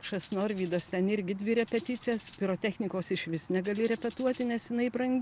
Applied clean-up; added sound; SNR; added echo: none; Tambourine; 15 dB; none.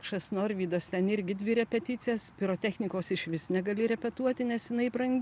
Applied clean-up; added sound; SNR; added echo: none; none; none; none.